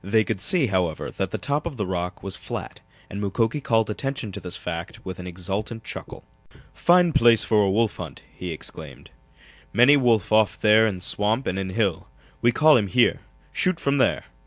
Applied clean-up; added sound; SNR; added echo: none; none; none; none.